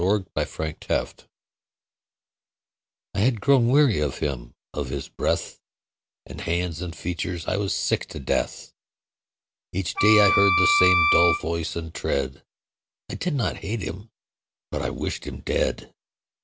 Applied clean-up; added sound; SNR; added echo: none; Wind instrument, woodwind instrument; -3 dB; none.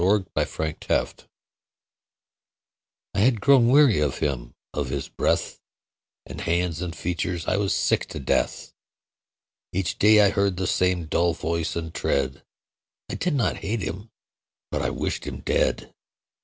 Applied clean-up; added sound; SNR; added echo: none; none; none; none.